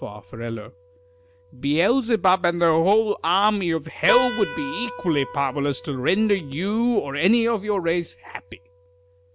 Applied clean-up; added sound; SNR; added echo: none; Keyboard (musical); 13 dB; none.